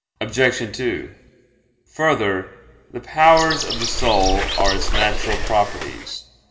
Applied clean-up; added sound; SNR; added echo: none; Bird; 1 dB; reverberation time 0.7 s.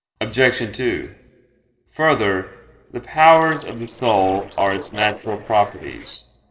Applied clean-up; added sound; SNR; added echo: neural separator model SepFormer DNS4.